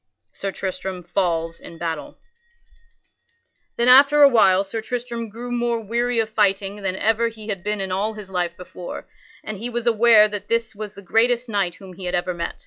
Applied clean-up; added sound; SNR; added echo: classical method log-MMSE.